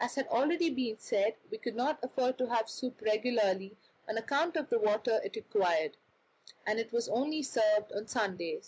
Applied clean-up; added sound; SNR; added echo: none; none; none; none.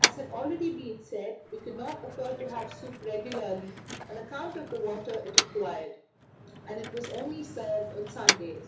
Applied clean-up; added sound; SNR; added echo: none; Motor vehicle (road); -2 dB; reverberation time 0.8 s.